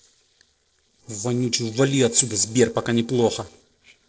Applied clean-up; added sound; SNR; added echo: neural separator model SepFormer DNS4.